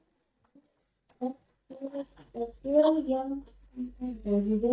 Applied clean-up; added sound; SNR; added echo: neural mask model DeepFilterNet 3.